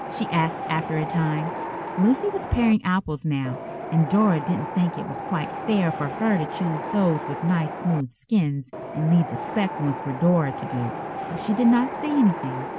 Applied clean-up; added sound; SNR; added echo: none; Wind; 8 dB; none.